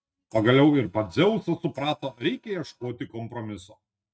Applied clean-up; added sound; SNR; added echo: neural mask model RNNoise.